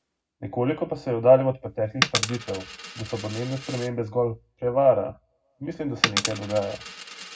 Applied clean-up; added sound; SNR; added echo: none; Coin (dropping); 8 dB; reverberation time 0.3 s.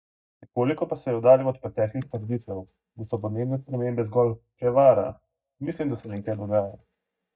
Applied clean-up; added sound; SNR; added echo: neural mask model DeepFilterNet 3.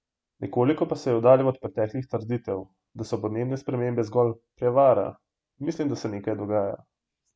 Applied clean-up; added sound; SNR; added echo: none; none; none; none.